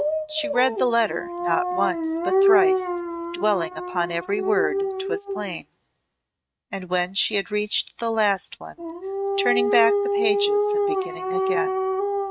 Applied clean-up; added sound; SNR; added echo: neural mask model RNNoise.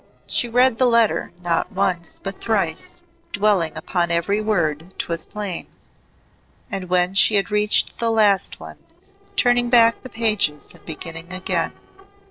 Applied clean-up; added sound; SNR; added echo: neural separator model SepFormer DNS4.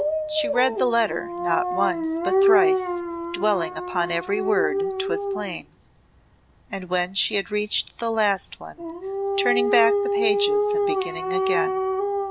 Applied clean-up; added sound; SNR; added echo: none; Dog; -2 dB; none.